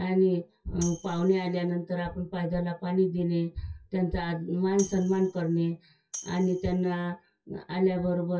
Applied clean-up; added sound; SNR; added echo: classical method WPE with log-MMSE.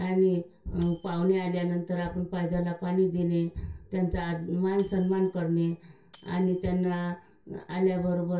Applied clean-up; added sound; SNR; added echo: none; Tambourine; 18 dB; reverberation time 0.2 s.